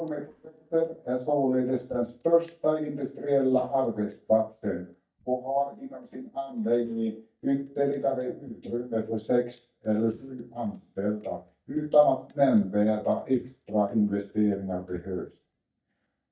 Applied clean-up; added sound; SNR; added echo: neural mask model DeepFilterNet 3.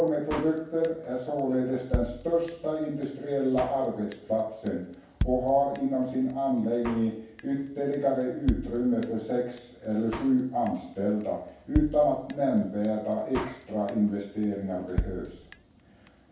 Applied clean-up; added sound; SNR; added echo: none; Drum kit; 10 dB; reverberation time 0.7 s.